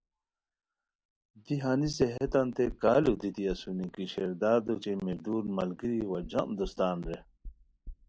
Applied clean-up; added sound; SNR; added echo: none; Knock; 18 dB; none.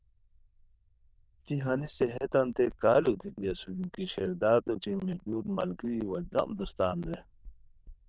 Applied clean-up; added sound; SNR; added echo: neural diffusion model UNIVERSE++.